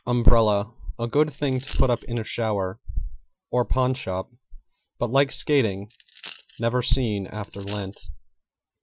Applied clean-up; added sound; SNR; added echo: classical method Wiener filter.